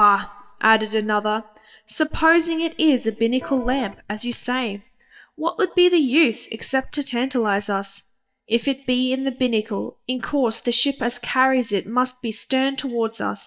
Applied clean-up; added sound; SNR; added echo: neural mask model DeepFilterNet 3.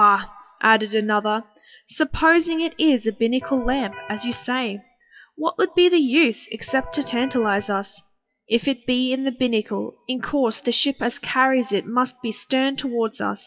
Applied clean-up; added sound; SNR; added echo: classical method WPE with log-MMSE.